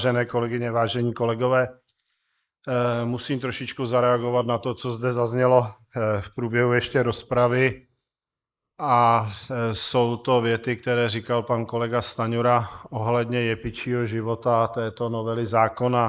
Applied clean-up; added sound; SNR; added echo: neural mask model Resemble Enhance denoiser.